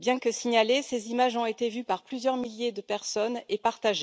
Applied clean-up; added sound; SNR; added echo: none; none; none; none.